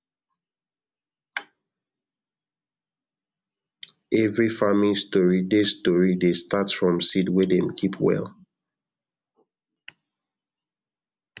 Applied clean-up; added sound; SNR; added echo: none; none; none; none.